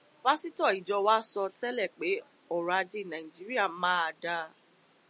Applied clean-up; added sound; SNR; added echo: none; none; none; none.